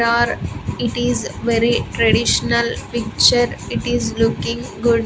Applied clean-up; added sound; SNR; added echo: none; none; none; none.